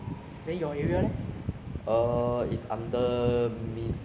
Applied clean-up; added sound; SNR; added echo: none; none; none; none.